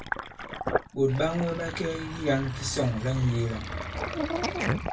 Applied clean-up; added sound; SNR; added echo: none; Sink (filling or washing); 3 dB; reverberation time 0.1 s.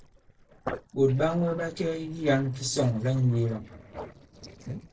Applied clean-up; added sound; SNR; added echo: neural separator model SepFormer DNS4.